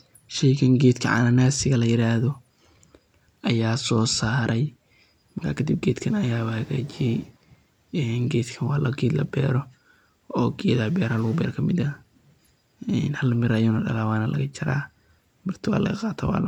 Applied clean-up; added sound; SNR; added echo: none; none; none; none.